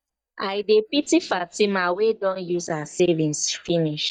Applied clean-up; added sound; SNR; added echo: neural mask model DeepFilterNet 3.